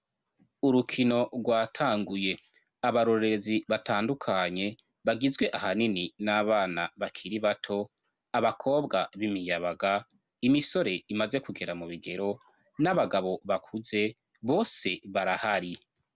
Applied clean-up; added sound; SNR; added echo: none; none; none; none.